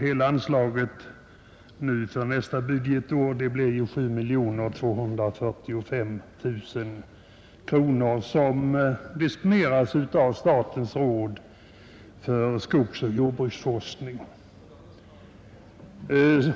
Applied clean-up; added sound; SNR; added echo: none; none; none; none.